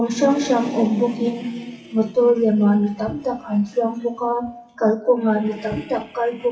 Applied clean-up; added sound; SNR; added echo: classical method WPE with log-MMSE.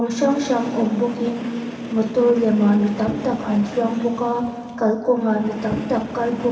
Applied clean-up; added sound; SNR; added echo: none; Train; 15 dB; reverberation time 2.4 s.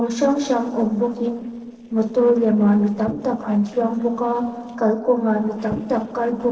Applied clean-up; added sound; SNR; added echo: neural separator model SepFormer DNS4.